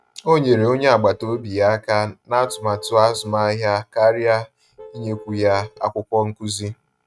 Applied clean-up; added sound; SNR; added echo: neural mask model RNNoise.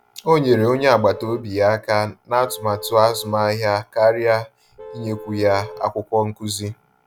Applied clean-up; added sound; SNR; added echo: none; Vehicle horn, car horn, honking; 17 dB; none.